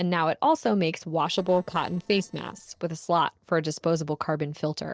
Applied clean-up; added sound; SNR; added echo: neural separator model SepFormer DNS4.